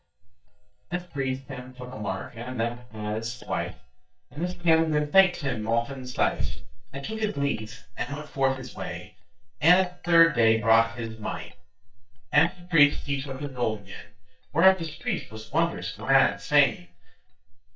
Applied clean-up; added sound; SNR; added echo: neural mask model DeepFilterNet 3.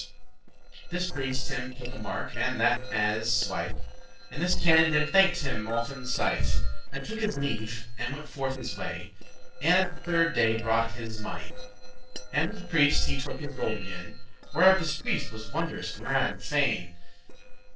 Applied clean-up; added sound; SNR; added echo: neural separator model SepFormer DNS4.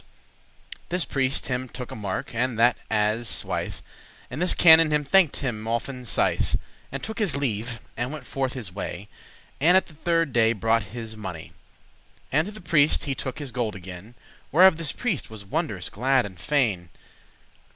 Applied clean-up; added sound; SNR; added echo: none; none; none; none.